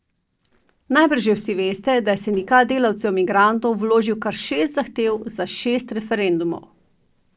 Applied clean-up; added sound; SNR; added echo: neural separator model SepFormer DNS4.